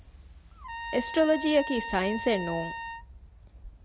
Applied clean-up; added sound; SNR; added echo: none; Trumpet; 8 dB; none.